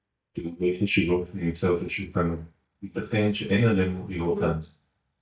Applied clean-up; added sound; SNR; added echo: neural mask model DeepFilterNet 3.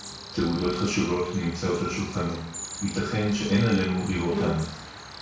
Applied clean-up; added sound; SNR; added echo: none; Cricket; 10 dB; reverberation time 0.6 s.